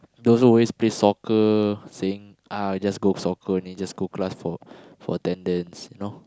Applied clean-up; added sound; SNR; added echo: none; none; none; none.